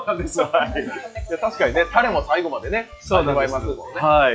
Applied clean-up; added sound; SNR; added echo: classical method log-MMSE.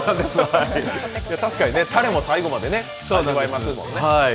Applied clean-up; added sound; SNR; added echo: none; none; none; none.